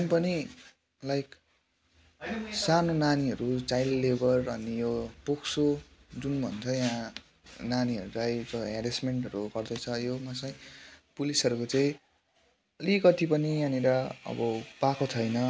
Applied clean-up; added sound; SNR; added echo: none; none; none; none.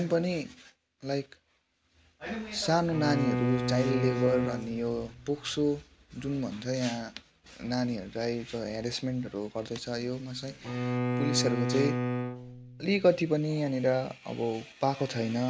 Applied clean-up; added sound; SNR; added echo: none; Bowed string instrument; 2 dB; none.